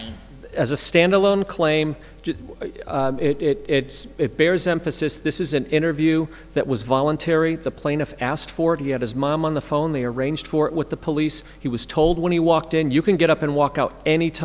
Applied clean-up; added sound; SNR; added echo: none; none; none; none.